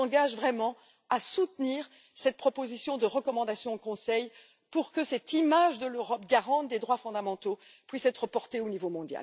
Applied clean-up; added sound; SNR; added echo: none; none; none; none.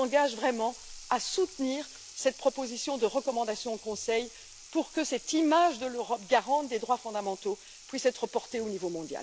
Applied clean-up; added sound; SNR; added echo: none; Sink (filling or washing) / Water tap, faucet; 18 dB; none.